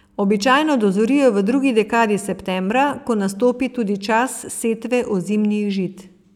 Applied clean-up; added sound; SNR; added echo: none; none; none; none.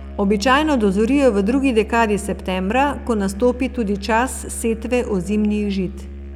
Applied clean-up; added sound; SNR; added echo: none; Musical instrument; 13 dB; none.